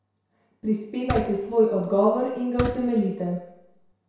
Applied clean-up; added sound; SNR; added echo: none; Fireworks; 11 dB; reverberation time 0.7 s.